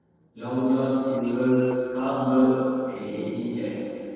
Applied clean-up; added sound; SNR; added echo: neural separator model SepFormer DNS4.